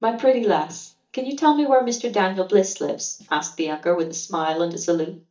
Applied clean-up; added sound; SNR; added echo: neural mask model DeepFilterNet 3.